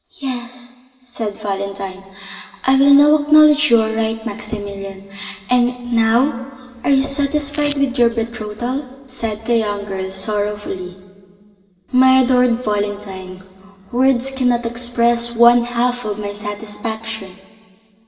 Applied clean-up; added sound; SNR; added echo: none; Domestic sounds, home sounds; 17 dB; reverberation time 2.1 s.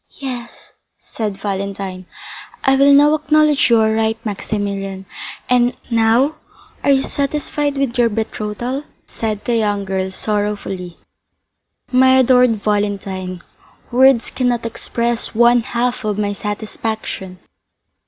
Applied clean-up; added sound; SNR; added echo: none; none; none; none.